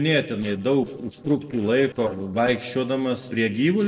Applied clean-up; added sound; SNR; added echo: neural separator model SepFormer DNS4.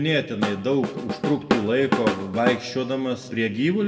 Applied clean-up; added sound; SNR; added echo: none; Drum / Drum kit; 2 dB; reverberation time 1.1 s.